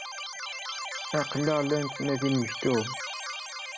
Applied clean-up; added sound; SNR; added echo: none; Keyboard (musical); 6 dB; none.